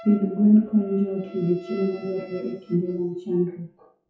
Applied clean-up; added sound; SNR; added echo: classical method WPE with log-MMSE.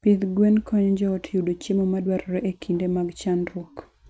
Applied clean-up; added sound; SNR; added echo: none; none; none; none.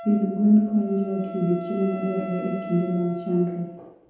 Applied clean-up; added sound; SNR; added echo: none; Wind instrument, woodwind instrument; 13 dB; reverberation time 0.9 s.